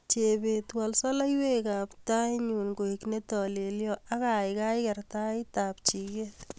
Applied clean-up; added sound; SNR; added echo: none; none; none; none.